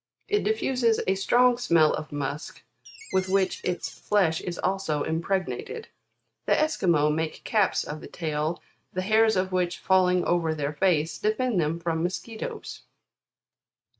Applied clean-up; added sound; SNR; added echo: neural mask model RNNoise.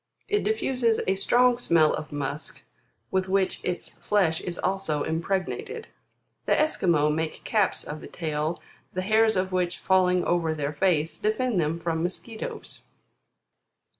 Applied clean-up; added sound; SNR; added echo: neural mask model Resemble Enhance denoiser.